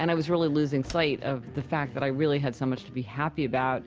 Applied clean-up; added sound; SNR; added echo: none; Slam; 20 dB; none.